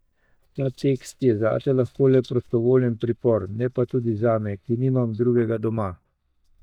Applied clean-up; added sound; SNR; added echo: neural mask model DeepFilterNet 3.